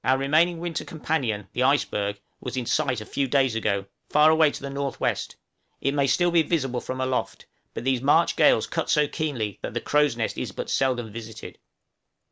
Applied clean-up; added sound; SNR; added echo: none; none; none; none.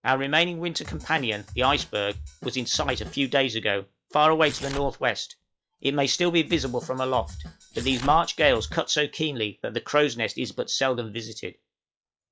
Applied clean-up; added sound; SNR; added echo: classical method log-MMSE.